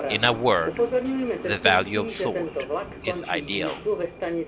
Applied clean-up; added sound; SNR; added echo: none; Subway, metro, underground; 1 dB; none.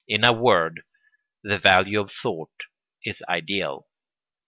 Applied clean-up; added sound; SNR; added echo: none; none; none; none.